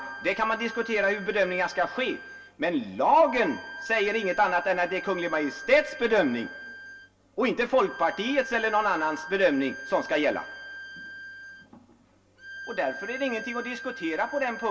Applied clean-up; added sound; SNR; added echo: none; Bowed string instrument; 13 dB; reverberation time 0.1 s.